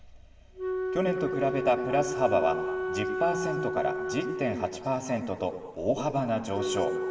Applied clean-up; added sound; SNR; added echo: none; Wind instrument, woodwind instrument; 3 dB; reverberation time 2.4 s.